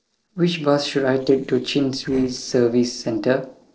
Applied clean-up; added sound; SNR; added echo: neural separator model SepFormer DNS4.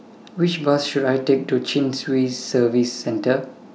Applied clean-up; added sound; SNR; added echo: none; none; none; none.